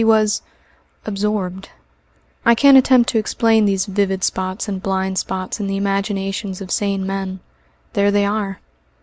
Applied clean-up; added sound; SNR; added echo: none; none; none; none.